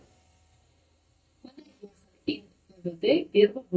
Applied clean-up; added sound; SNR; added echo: neural mask model DeepFilterNet 3.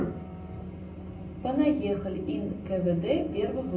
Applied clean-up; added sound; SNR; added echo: none; Keyboard (musical); 14 dB; reverberation time 0.6 s.